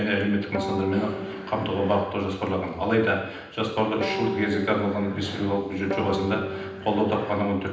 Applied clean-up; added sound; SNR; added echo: none; Guitar; 7 dB; reverberation time 0.9 s.